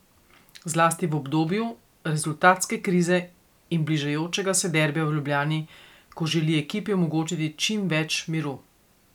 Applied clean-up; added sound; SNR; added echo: none; none; none; none.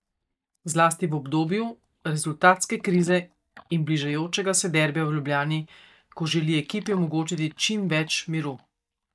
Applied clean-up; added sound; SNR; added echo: neural mask model DeepFilterNet 3.